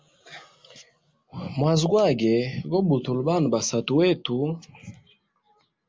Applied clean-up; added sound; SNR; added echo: none; none; none; none.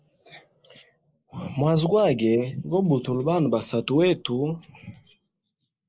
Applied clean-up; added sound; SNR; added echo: neural mask model Resemble Enhance denoiser.